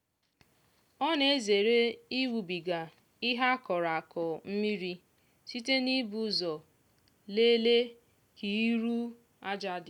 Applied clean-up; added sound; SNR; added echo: none; none; none; none.